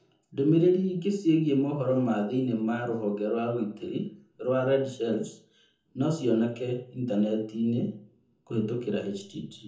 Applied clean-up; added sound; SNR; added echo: none; none; none; reverberation time 0.6 s.